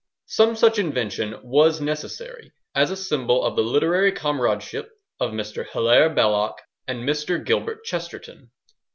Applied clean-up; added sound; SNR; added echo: none; none; none; none.